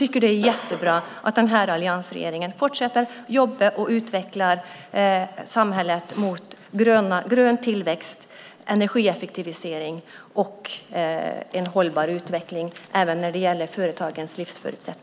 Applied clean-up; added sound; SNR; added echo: none; none; none; none.